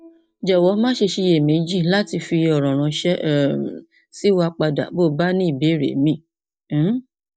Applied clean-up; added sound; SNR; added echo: neural mask model DeepFilterNet 3.